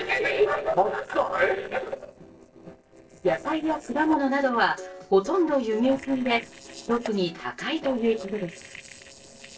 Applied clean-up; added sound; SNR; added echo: neural separator model SepFormer DNS4.